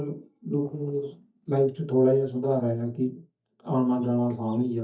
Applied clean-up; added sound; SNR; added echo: neural mask model DeepFilterNet 3.